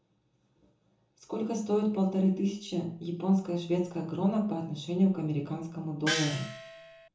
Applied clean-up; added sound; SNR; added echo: none; Gong; 5 dB; reverberation time 0.8 s.